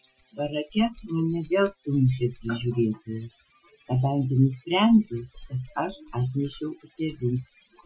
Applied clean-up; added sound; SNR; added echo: classical method Wiener filter.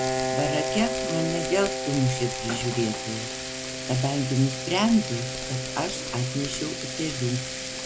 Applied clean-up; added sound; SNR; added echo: none; Piano + Frying (food); 3 dB; none.